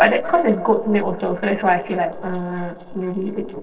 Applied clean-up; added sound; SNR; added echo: neural separator model SepFormer DNS4.